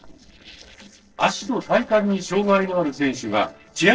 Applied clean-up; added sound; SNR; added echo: neural separator model SepFormer DNS4.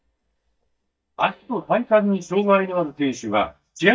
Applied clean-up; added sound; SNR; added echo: neural mask model DeepFilterNet 3.